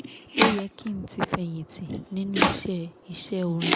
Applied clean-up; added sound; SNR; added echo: none; Domestic sounds, home sounds; -1 dB; none.